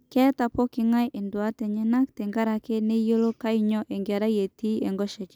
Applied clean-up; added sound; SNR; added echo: none; none; none; none.